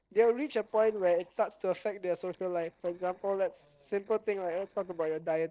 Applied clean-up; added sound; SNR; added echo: neural separator model SepFormer DNS4.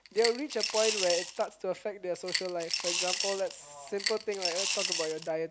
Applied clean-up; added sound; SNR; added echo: none; Coin (dropping) / Glass; 2 dB; none.